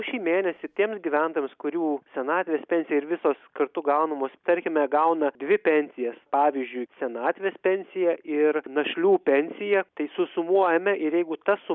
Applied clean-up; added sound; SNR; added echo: none; none; none; none.